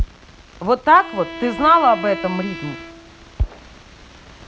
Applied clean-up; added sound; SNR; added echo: none; Bowed string instrument; 13 dB; none.